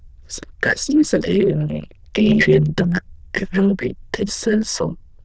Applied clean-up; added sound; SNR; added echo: neural diffusion model UNIVERSE++.